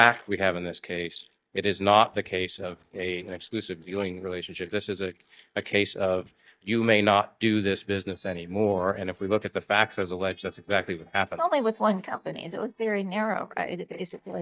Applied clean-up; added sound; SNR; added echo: neural mask model DeepFilterNet 3.